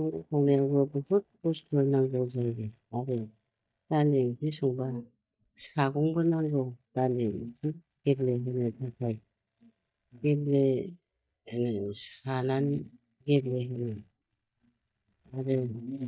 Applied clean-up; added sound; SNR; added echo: neural mask model DeepFilterNet 3.